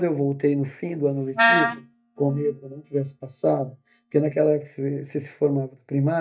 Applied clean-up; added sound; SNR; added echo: neural mask model DeepFilterNet 3.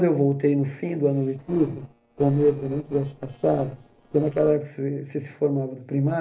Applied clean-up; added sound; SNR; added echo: neural separator model SepFormer DNS4.